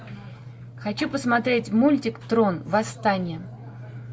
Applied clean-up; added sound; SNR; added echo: none; none; none; none.